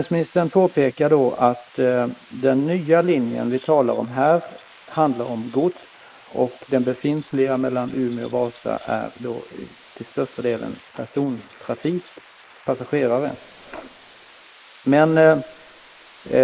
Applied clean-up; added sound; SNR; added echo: neural mask model Resemble Enhance denoiser.